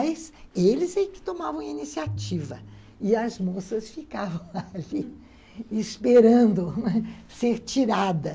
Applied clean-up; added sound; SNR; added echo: none; Piano; 14 dB; none.